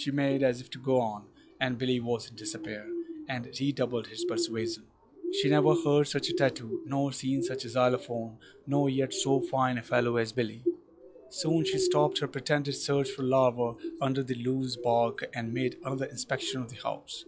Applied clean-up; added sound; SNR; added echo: classical method log-MMSE.